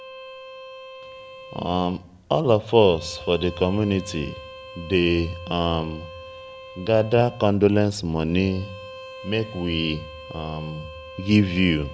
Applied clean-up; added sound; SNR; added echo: none; Bowed string instrument; 17 dB; none.